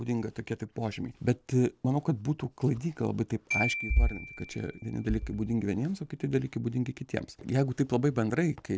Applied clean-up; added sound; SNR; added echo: none; Glockenspiel; 10 dB; none.